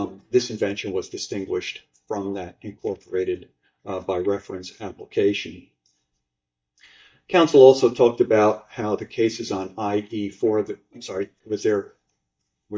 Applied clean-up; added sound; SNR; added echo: neural mask model DeepFilterNet 3.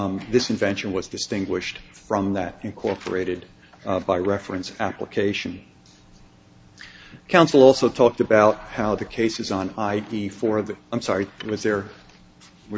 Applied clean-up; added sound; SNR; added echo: none; none; none; none.